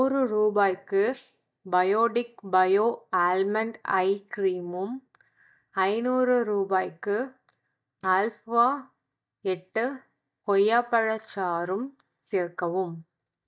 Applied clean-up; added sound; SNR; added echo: neural mask model DeepFilterNet 3.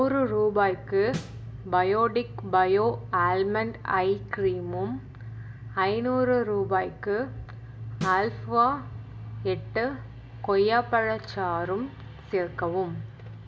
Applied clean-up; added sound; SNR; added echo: none; Snare drum; 12 dB; reverberation time 0.7 s.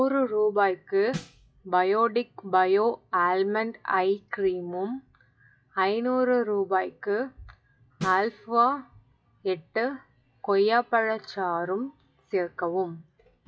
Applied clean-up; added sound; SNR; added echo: classical method WPE with log-MMSE.